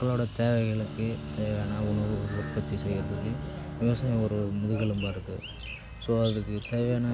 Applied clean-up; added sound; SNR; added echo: none; Bowed string instrument; 11 dB; none.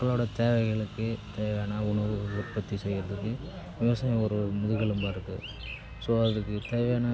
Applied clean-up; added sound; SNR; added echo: none; none; none; none.